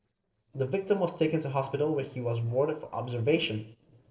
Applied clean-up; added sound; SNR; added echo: neural separator model SepFormer DNS4.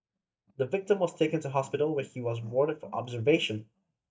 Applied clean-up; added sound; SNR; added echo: neural mask model DeepFilterNet 3.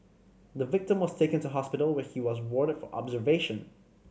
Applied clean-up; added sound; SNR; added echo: none; none; none; none.